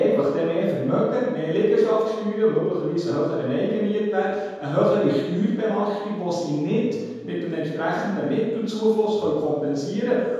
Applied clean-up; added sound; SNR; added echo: none; none; none; reverberation time 1.2 s.